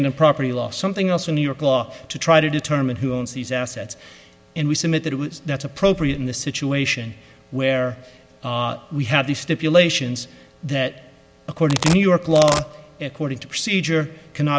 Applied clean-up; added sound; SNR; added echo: none; Domestic sounds, home sounds; 5 dB; none.